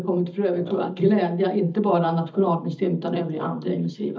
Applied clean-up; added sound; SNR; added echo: neural mask model DeepFilterNet 3.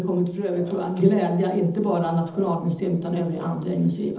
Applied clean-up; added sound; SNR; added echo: neural separator model SepFormer DNS4.